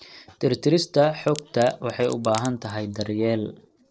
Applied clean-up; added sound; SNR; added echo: neural separator model SepFormer DNS4.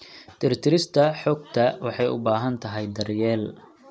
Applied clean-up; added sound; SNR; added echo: none; none; none; none.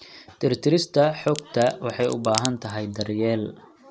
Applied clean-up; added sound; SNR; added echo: none; Crack; 12 dB; none.